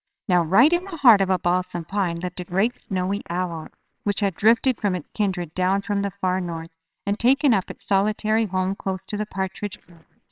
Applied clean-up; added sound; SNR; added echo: neural separator model SepFormer WHAMR!.